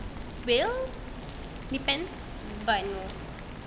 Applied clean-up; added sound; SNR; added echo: none; Boiling; 14 dB; none.